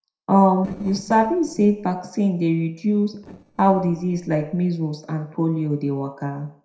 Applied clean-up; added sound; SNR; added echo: neural separator model SepFormer DNS4.